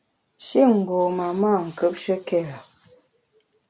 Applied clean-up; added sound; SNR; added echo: none; none; none; none.